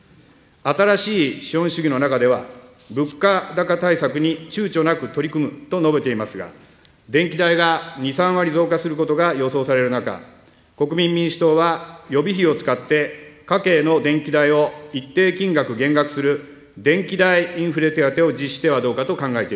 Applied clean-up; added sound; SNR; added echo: none; none; none; none.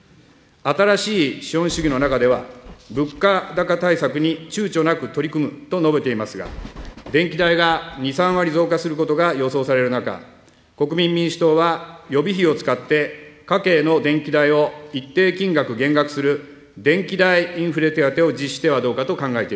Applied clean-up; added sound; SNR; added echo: none; Train; 18 dB; none.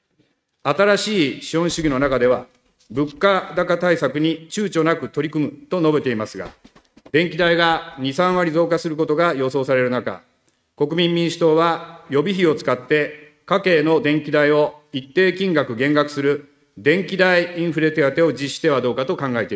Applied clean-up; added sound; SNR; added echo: neural mask model RNNoise.